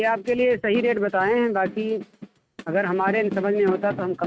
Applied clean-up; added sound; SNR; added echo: neural mask model RNNoise.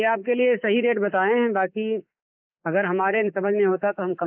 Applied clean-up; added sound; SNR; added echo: neural mask model Resemble Enhance denoiser.